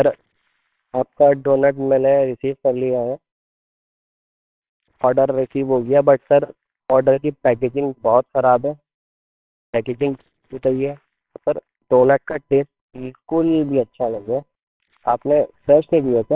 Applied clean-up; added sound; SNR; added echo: neural separator model SepFormer WHAMR!.